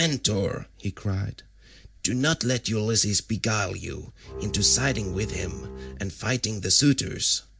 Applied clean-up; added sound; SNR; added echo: none; Bowed string instrument; 11 dB; none.